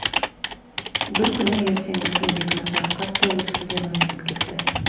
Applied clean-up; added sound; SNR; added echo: none; Typing; -1 dB; reverberation time 1.0 s.